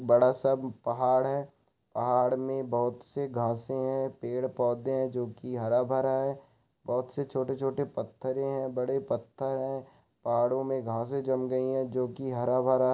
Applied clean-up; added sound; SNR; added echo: none; none; none; none.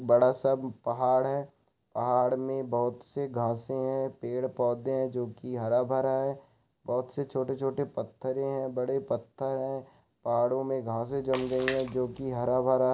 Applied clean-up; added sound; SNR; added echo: none; Splash, splatter; 13 dB; none.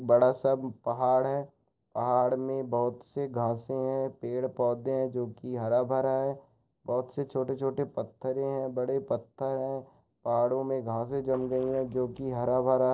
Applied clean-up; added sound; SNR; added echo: neural separator model SepFormer DNS4.